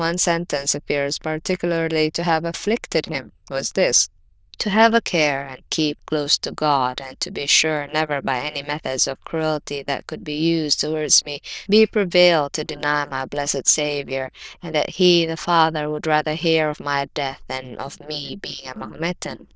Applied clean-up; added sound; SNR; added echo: neural diffusion model UNIVERSE++.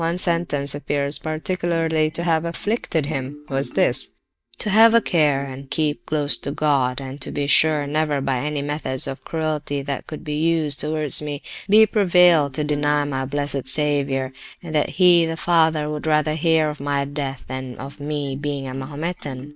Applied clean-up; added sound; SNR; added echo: neural mask model DeepFilterNet 3.